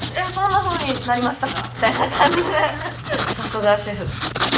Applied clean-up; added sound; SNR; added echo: none; Writing; 2 dB; none.